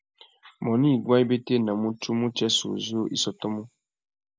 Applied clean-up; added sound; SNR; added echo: none; none; none; none.